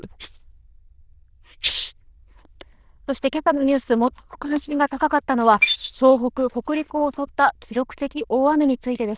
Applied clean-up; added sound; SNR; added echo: neural diffusion model UNIVERSE++.